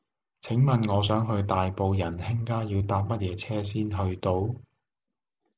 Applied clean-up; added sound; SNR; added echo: none; none; none; none.